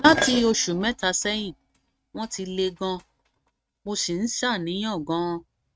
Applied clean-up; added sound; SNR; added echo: neural mask model RNNoise.